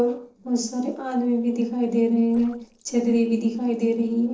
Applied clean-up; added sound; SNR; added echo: neural separator model SepFormer DNS4.